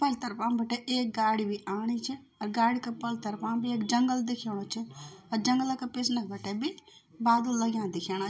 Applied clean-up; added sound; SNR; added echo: none; none; none; none.